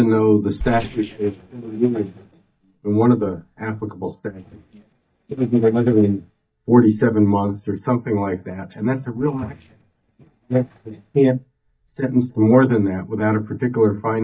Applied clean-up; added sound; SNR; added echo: neural mask model DeepFilterNet 3.